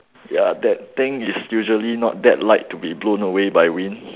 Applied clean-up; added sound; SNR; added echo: none; none; none; none.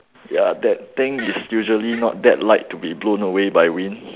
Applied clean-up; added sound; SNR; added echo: none; Fart; 17 dB; none.